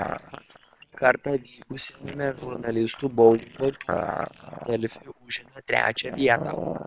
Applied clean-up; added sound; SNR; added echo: neural separator model SepFormer WHAM!.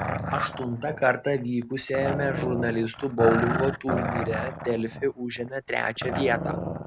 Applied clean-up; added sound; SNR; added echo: none; Growling; 4 dB; none.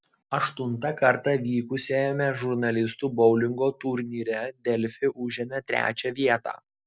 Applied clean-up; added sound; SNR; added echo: none; none; none; none.